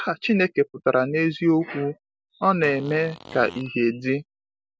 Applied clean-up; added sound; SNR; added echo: none; Fart; 18 dB; none.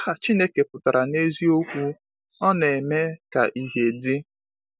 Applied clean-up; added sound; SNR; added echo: none; none; none; none.